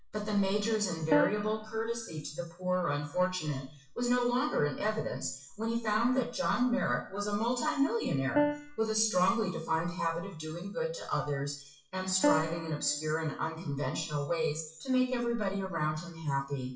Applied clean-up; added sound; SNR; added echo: classical method WPE with log-MMSE.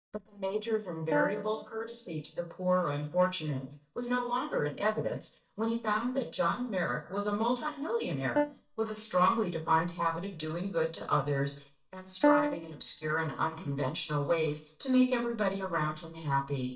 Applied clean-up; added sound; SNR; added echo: neural mask model DeepFilterNet 3.